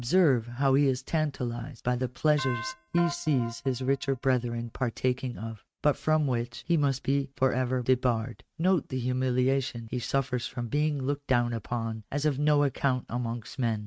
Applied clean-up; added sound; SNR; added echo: neural mask model RNNoise.